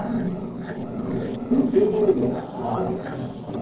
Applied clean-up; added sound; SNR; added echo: neural separator model SepFormer DNS4.